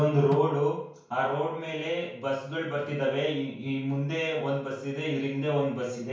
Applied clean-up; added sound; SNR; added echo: none; Snare drum; 14 dB; reverberation time 0.5 s.